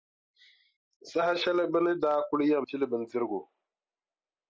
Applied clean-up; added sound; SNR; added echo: none; none; none; none.